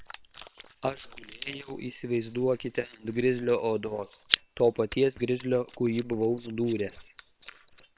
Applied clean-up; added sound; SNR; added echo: neural separator model SepFormer WHAM!.